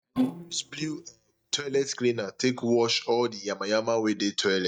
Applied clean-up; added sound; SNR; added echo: neural mask model DeepFilterNet 3.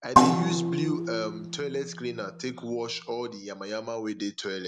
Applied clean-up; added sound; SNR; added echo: none; Percussion; -5 dB; none.